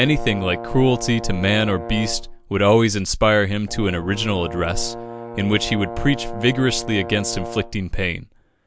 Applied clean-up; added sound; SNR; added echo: none; Brass instrument; 12 dB; none.